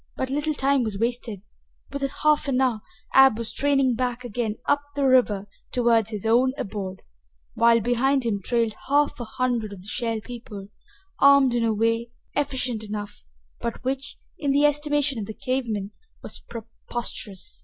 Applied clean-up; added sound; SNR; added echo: none; none; none; none.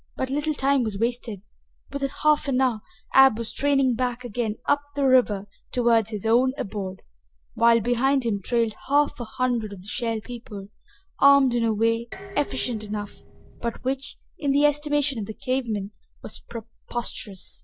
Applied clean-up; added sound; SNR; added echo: neural separator model SepFormer DNS4.